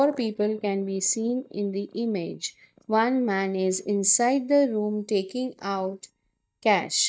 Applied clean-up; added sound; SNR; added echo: neural mask model DeepFilterNet 3.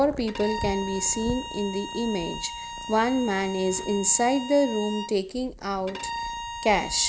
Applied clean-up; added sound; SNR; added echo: none; Bowed string instrument + Purr; 9 dB; none.